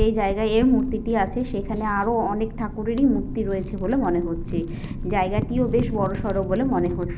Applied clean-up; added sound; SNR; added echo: none; Wind / Fire; 6 dB; none.